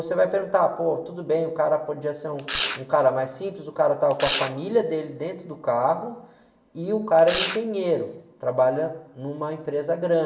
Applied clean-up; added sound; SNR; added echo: none; Domestic sounds, home sounds; 2 dB; reverberation time 0.8 s.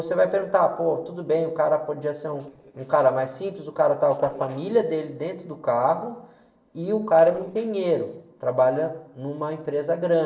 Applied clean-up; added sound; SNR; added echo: neural separator model SepFormer DNS4.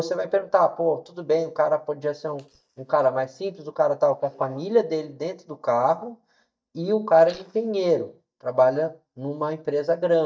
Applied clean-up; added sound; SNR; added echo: neural mask model DeepFilterNet 3.